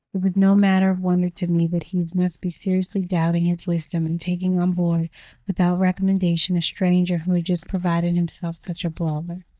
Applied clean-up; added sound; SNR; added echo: neural mask model DeepFilterNet 3.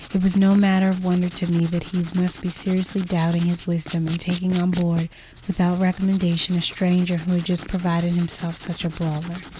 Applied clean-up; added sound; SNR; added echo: none; Writing; 12 dB; none.